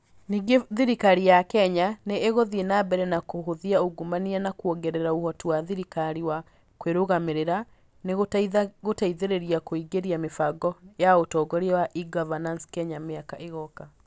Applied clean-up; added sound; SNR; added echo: none; none; none; none.